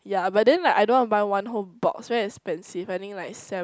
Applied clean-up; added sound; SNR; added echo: none; none; none; none.